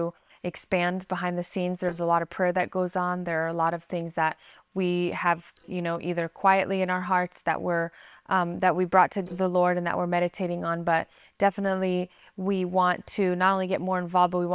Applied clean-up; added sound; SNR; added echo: neural separator model SepFormer WHAM!.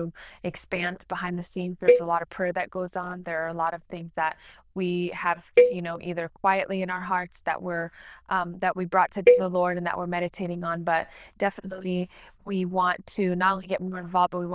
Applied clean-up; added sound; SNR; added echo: neural diffusion model UNIVERSE++.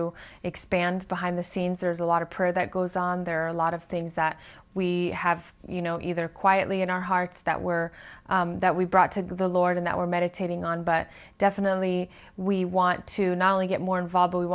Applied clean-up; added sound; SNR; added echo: none; none; none; none.